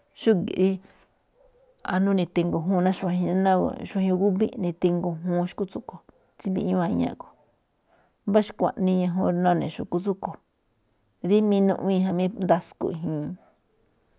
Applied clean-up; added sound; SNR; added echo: none; none; none; none.